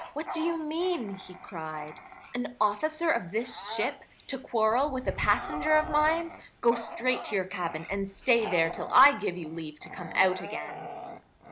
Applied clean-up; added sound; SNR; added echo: none; Bark / Growling; 12 dB; none.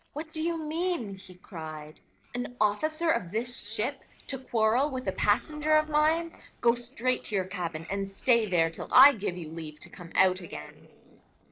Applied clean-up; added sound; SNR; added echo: neural separator model SepFormer DNS4.